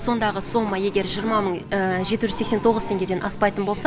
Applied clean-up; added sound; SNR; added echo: none; none; none; none.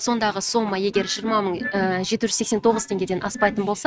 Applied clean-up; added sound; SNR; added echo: neural mask model RNNoise.